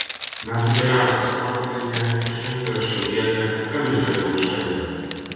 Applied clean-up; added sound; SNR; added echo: none; Zipper (clothing); 7 dB; reverberation time 2.1 s.